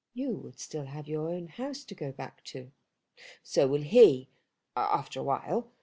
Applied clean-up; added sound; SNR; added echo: none; none; none; none.